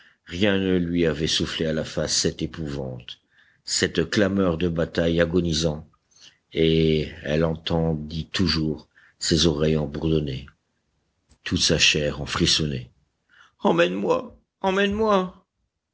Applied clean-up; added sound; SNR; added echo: none; none; none; none.